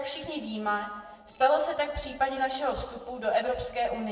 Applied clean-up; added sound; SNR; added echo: neural separator model SepFormer DNS4.